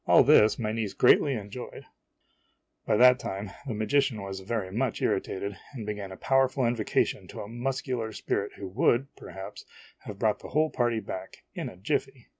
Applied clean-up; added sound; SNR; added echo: none; none; none; none.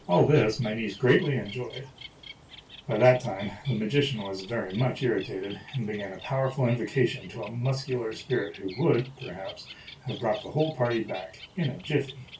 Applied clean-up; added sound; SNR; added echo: none; Bird; 19 dB; reverberation time 0.2 s.